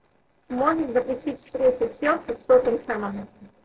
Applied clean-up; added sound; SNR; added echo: neural separator model SepFormer DNS4.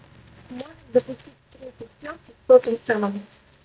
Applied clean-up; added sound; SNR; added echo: neural mask model DeepFilterNet 3.